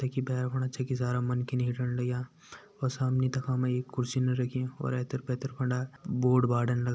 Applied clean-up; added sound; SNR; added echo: none; none; none; none.